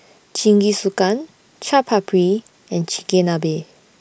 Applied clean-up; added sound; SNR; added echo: none; none; none; none.